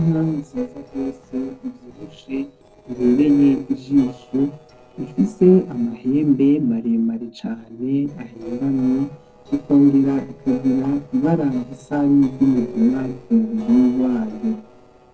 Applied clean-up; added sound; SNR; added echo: neural separator model SepFormer DNS4.